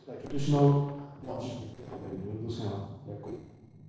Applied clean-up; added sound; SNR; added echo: neural separator model SepFormer DNS4.